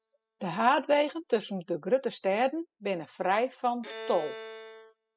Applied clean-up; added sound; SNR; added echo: classical method spectral subtraction.